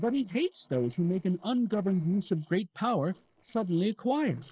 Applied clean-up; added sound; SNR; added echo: neural separator model SepFormer DNS4.